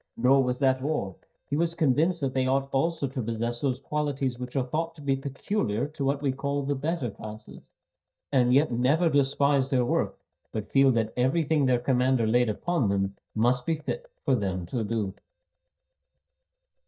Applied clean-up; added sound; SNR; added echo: neural mask model DeepFilterNet 3.